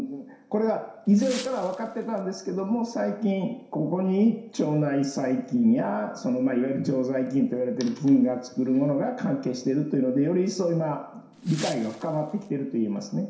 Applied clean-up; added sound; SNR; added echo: none; Wind; 17 dB; reverberation time 0.7 s.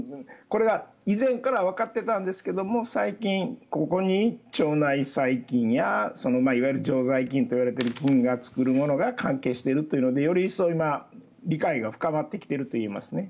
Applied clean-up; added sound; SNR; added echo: none; none; none; none.